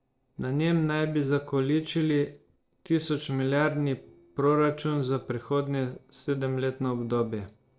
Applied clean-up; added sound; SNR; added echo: neural separator model SepFormer DNS4.